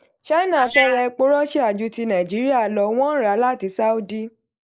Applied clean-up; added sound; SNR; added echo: neural mask model Resemble Enhance denoiser.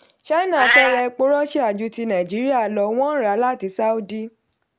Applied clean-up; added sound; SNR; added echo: none; Meow; 6 dB; none.